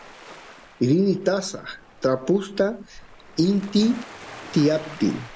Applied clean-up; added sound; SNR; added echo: none; Waves, surf; 19 dB; none.